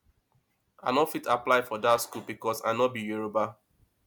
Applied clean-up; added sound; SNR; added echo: none; none; none; none.